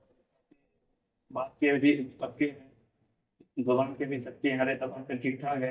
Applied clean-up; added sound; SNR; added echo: neural mask model DeepFilterNet 3.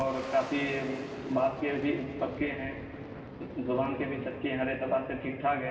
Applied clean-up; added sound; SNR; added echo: none; Boom; 12 dB; reverberation time 2.4 s.